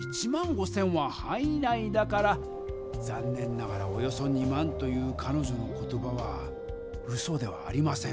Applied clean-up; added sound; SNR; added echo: none; Wind; 15 dB; none.